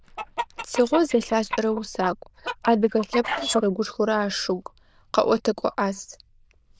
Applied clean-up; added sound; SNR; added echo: neural diffusion model UNIVERSE++.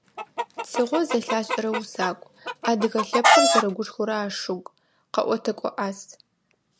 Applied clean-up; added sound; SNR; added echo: none; Chicken, rooster; -3 dB; none.